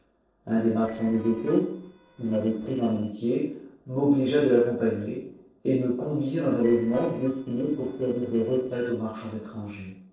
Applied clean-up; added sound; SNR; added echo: neural separator model SepFormer DNS4.